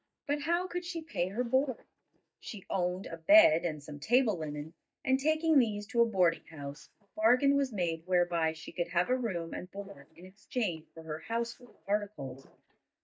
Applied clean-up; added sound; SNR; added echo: neural mask model DeepFilterNet 3.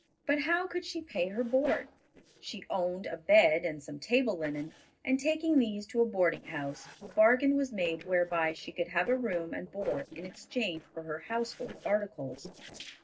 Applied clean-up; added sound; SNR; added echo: neural separator model SepFormer DNS4.